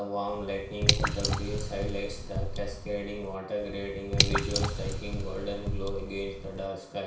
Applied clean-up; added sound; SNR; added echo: none; Drip / Water; -4 dB; reverberation time 0.6 s.